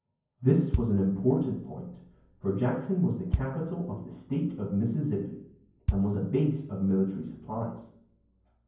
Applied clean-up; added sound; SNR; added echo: none; Bass drum; 8 dB; reverberation time 0.9 s.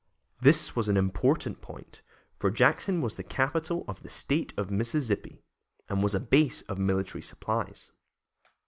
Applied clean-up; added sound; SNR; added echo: none; none; none; none.